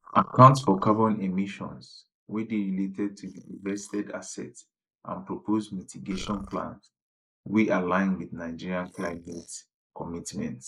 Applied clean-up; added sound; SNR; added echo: neural mask model Resemble Enhance denoiser.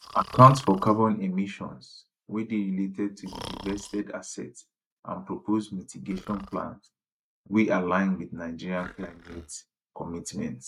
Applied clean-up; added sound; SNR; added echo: neural mask model RNNoise.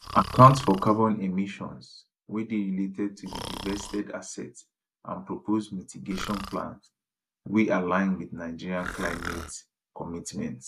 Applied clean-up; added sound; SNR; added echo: none; Breathing; 15 dB; none.